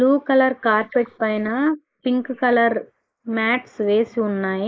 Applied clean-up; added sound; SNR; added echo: neural mask model Resemble Enhance denoiser.